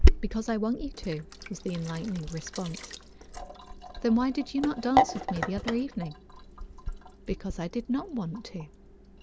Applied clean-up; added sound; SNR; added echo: none; Sink (filling or washing); -2 dB; none.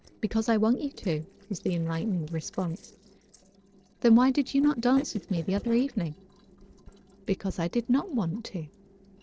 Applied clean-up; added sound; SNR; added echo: neural separator model SepFormer DNS4.